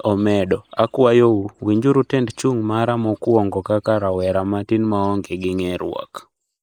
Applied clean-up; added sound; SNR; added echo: neural mask model Resemble Enhance denoiser.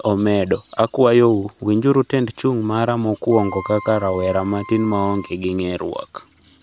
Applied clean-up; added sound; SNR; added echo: none; Wind instrument, woodwind instrument; 17 dB; none.